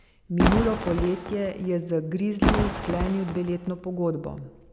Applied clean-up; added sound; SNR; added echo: none; Fireworks; 0 dB; none.